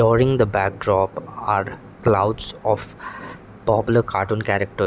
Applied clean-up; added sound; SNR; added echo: none; none; none; none.